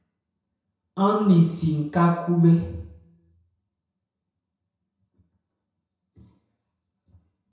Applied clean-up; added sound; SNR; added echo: none; none; none; reverberation time 0.7 s.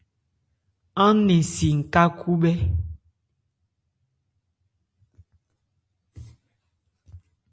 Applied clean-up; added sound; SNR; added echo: none; none; none; none.